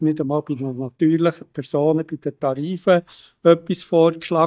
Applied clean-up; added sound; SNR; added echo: neural mask model DeepFilterNet 3.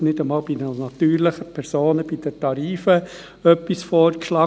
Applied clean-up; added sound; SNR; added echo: none; none; none; none.